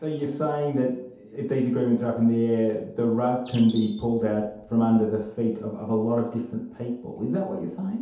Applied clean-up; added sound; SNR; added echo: none; Bird; 19 dB; reverberation time 0.8 s.